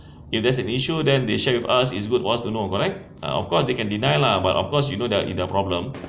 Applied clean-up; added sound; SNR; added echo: none; none; none; none.